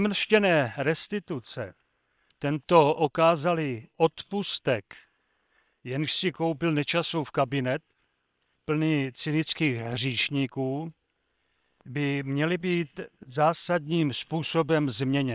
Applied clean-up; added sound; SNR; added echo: neural separator model SepFormer WHAM!.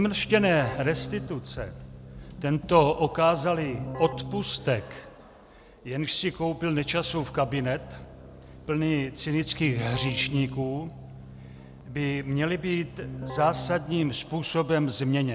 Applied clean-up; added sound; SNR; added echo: none; Keyboard (musical); 13 dB; none.